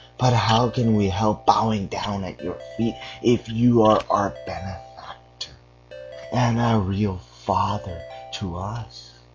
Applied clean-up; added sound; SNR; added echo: none; Ringtone / Keyboard (musical); 19 dB; none.